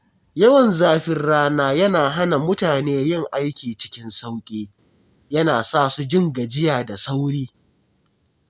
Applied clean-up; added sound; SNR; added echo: none; none; none; none.